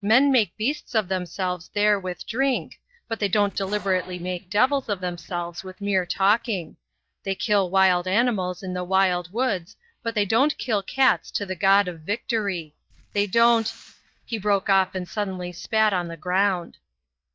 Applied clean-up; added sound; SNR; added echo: neural mask model DeepFilterNet 3.